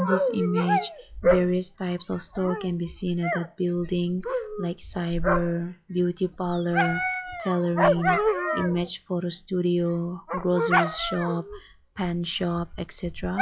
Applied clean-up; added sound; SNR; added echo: classical method log-MMSE.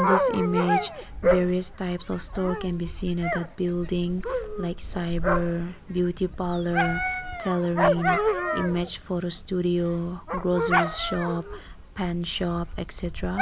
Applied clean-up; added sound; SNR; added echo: none; Dog; 1 dB; none.